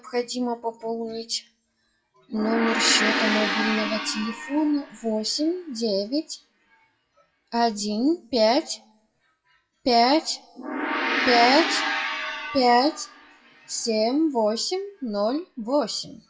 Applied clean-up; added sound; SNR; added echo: classical method WPE with log-MMSE.